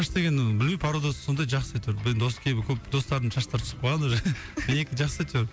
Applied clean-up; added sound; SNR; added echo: none; none; none; none.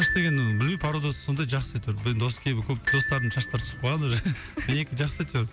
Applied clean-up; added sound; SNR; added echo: none; Glockenspiel; 8 dB; none.